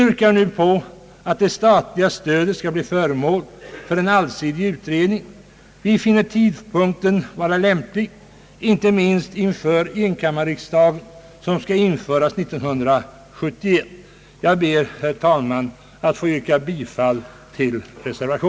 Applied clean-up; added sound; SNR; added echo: none; none; none; none.